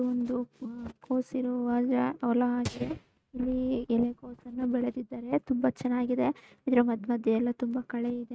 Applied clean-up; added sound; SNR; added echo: neural mask model RNNoise.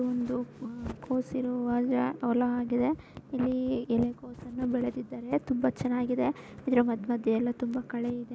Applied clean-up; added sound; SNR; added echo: none; none; none; none.